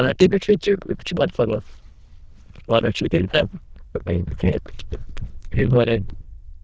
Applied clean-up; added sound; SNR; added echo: neural diffusion model UNIVERSE++.